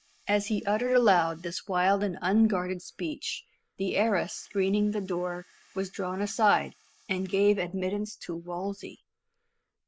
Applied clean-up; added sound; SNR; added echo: neural mask model Resemble Enhance denoiser.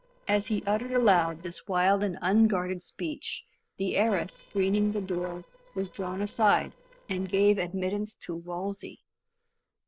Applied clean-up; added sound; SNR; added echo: neural separator model SepFormer DNS4.